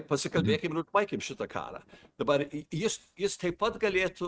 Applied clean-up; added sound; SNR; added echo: neural mask model RNNoise.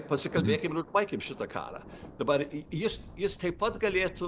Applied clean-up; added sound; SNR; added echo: none; Thunder; 17 dB; none.